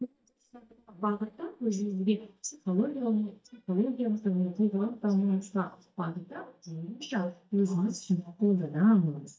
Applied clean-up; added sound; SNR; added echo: neural mask model DeepFilterNet 3.